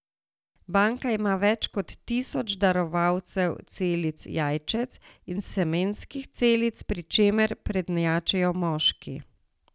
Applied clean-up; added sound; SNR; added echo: none; none; none; none.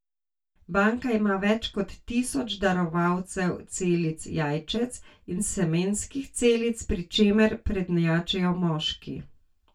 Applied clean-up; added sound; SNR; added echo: none; none; none; reverberation time 0.2 s.